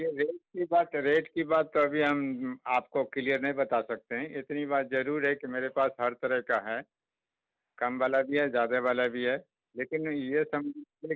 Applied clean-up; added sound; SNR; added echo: none; none; none; none.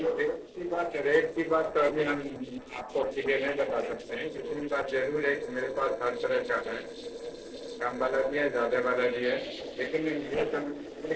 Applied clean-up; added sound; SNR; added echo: neural separator model SepFormer DNS4.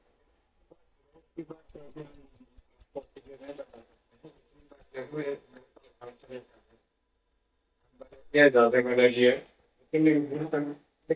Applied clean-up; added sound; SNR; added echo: neural mask model DeepFilterNet 3.